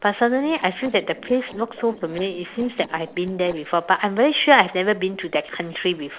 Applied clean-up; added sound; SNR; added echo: neural separator model SepFormer DNS4.